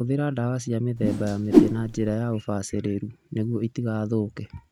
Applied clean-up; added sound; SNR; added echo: none; Whoosh, swoosh, swish; -5 dB; none.